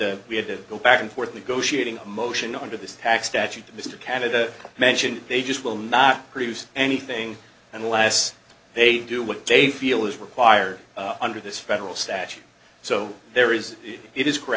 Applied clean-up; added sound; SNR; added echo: none; none; none; none.